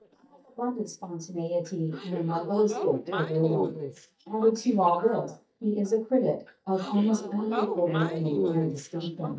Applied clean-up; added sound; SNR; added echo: neural mask model DeepFilterNet 3.